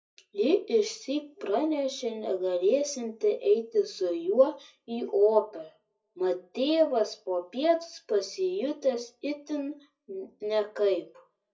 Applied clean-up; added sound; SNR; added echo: none; none; none; reverberation time 0.4 s.